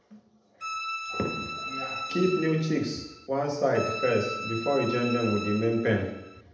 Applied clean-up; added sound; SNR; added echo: none; Bowed string instrument; 7 dB; reverberation time 0.8 s.